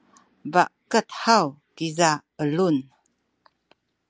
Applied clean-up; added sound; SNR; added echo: none; none; none; none.